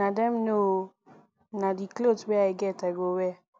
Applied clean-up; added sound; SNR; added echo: none; none; none; none.